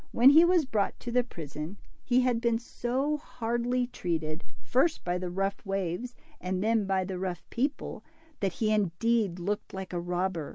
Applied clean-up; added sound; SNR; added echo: none; none; none; none.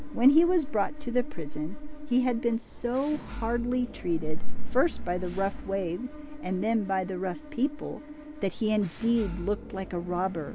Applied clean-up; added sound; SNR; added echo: none; Engine / Mechanisms; 16 dB; none.